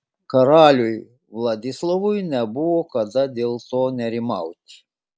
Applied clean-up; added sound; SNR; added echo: none; none; none; none.